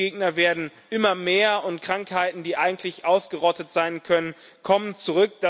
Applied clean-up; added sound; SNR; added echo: none; none; none; none.